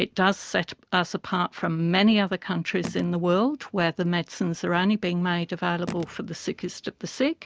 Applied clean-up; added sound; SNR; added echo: none; Telephone; 15 dB; none.